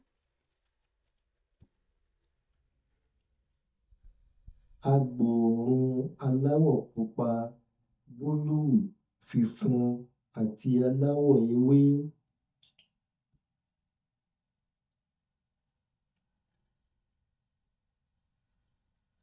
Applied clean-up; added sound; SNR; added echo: neural mask model DeepFilterNet 3.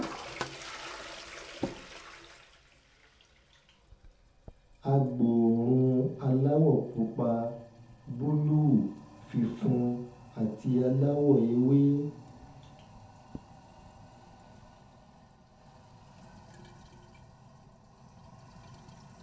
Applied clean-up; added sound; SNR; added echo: none; Toilet flush; 18 dB; reverberation time 0.6 s.